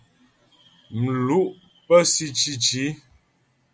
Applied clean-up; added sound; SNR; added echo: none; none; none; none.